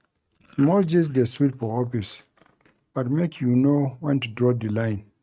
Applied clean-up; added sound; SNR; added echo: neural mask model RNNoise.